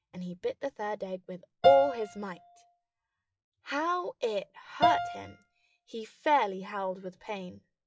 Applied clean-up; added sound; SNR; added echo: classical method log-MMSE.